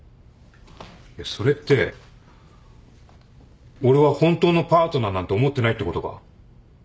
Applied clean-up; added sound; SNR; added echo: none; none; none; none.